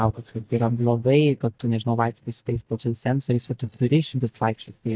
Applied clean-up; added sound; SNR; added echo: neural mask model DeepFilterNet 3.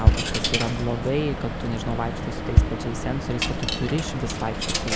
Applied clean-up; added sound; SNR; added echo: none; Coin (dropping) + Bass drum; -4 dB; none.